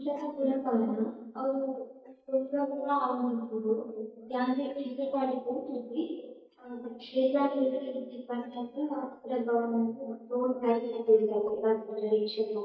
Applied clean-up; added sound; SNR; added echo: neural mask model DeepFilterNet 3.